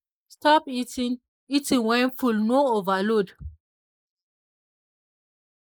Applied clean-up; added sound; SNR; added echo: neural mask model Resemble Enhance denoiser.